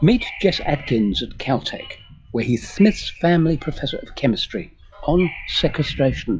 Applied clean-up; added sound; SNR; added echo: classical method log-MMSE.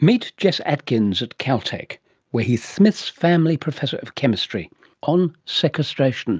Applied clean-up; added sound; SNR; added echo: none; none; none; none.